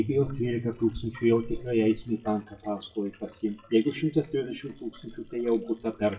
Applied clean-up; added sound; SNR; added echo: classical method WPE with log-MMSE.